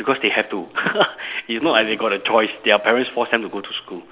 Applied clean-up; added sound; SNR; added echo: none; none; none; none.